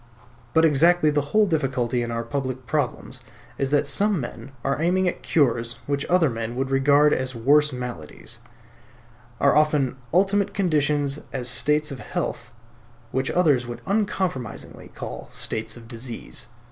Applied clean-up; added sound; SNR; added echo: none; none; none; none.